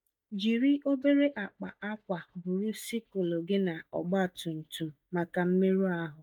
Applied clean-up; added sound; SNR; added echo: neural mask model DeepFilterNet 3.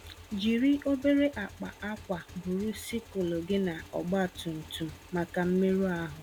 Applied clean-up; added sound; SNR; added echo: none; Motorcycle / Engine; 18 dB; none.